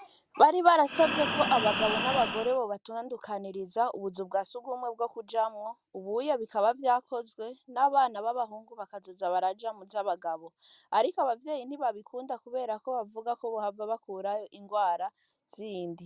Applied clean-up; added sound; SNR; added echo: none; Breathing; 1 dB; none.